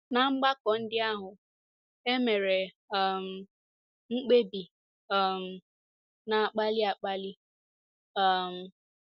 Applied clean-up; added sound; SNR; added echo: none; none; none; none.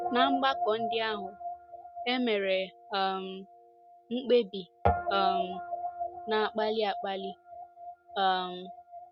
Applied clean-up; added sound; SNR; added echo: none; Guitar; 4 dB; none.